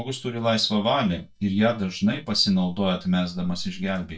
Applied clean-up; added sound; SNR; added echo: neural mask model DeepFilterNet 3.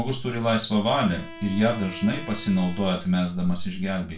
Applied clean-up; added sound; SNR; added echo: none; Bowed string instrument; 18 dB; reverberation time 0.3 s.